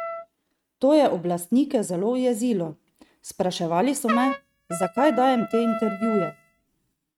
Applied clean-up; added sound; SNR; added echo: neural mask model RNNoise.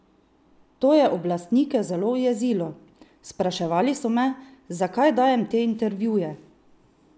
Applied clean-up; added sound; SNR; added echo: none; none; none; none.